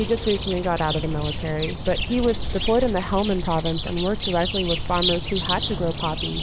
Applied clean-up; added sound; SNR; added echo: none; Chirp, tweet + Aircraft; 2 dB; none.